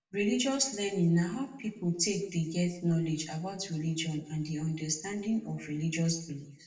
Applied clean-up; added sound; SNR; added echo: none; none; none; reverberation time 0.6 s.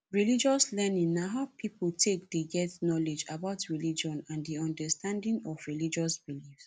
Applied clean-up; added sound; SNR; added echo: none; none; none; none.